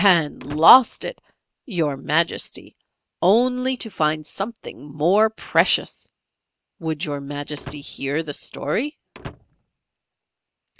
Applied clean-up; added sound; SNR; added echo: none; Slam / Wood; 20 dB; none.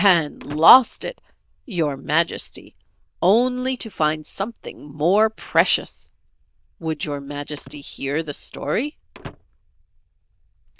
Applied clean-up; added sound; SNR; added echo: neural diffusion model UNIVERSE++.